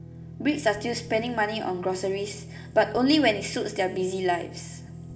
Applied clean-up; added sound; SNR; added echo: none; Guitar; 14 dB; reverberation time 2.6 s.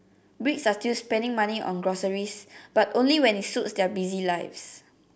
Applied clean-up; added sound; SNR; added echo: none; none; none; none.